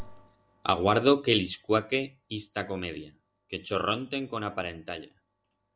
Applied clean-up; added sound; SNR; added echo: none; none; none; none.